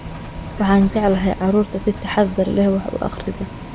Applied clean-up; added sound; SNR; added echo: none; Bus; 12 dB; none.